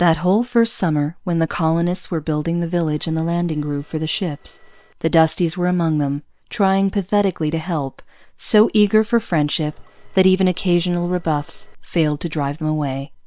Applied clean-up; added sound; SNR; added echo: neural separator model SepFormer WHAM!.